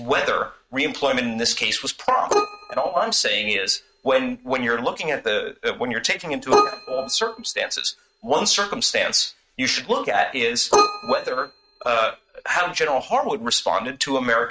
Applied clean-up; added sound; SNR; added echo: neural mask model RNNoise.